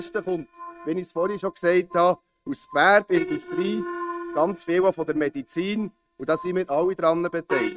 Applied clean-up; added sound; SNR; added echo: neural mask model RNNoise.